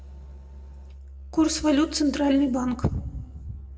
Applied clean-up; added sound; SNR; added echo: none; Musical instrument; 15 dB; reverberation time 1.1 s.